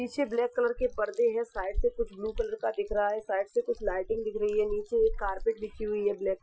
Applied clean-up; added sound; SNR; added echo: classical method Wiener filter.